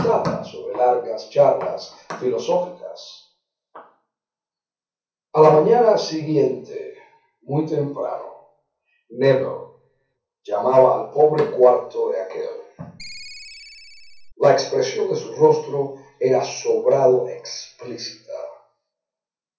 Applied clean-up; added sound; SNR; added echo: none; Ringtone; 17 dB; reverberation time 0.6 s.